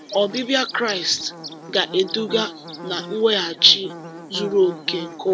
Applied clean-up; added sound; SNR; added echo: none; Buzz / Bird; 14 dB; none.